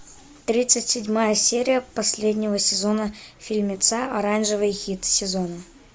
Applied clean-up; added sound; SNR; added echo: none; none; none; none.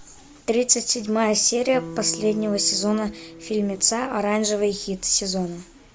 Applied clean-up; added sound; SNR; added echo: none; Electric guitar; 14 dB; none.